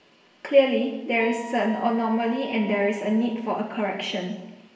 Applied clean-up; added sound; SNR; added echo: none; Wind instrument, woodwind instrument; 17 dB; reverberation time 0.9 s.